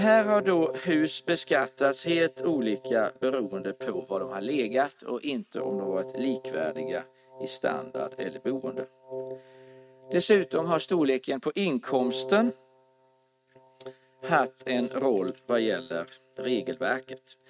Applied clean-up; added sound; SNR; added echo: neural mask model RNNoise.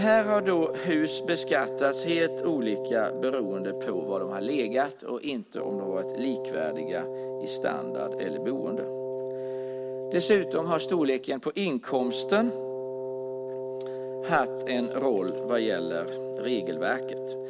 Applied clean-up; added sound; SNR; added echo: none; Wind instrument, woodwind instrument; 4 dB; none.